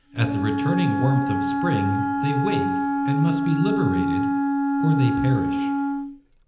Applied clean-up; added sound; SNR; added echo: none; Wind instrument, woodwind instrument; -1 dB; reverberation time 0.9 s.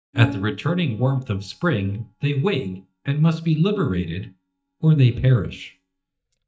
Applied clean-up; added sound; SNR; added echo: neural mask model DeepFilterNet 3.